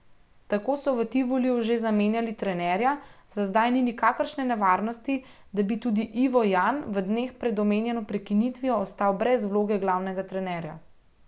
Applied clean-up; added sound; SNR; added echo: none; none; none; none.